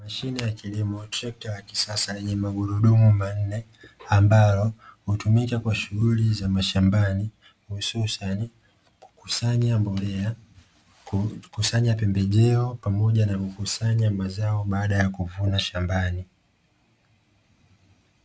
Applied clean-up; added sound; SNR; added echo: none; none; none; none.